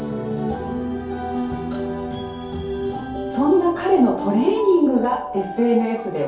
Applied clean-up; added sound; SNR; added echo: none; none; none; reverberation time 2.4 s.